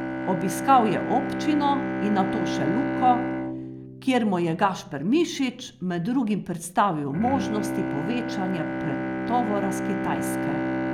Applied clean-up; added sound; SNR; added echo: none; Bowed string instrument; 4 dB; none.